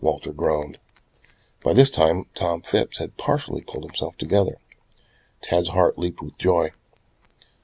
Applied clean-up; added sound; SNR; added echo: none; none; none; none.